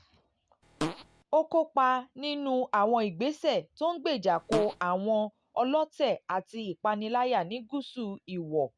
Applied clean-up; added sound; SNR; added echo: none; Fart; 7 dB; none.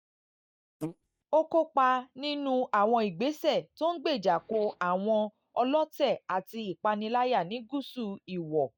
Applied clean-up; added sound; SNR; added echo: neural mask model DeepFilterNet 3.